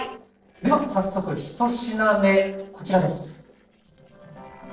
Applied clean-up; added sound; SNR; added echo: neural separator model SepFormer DNS4.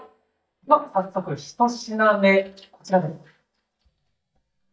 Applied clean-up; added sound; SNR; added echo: neural mask model DeepFilterNet 3.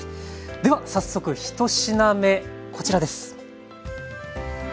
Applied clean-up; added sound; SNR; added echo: none; none; none; none.